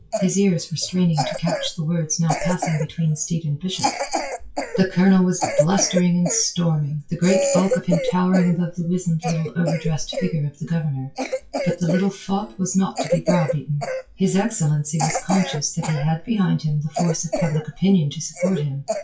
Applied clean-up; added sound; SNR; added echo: classical method WPE with log-MMSE.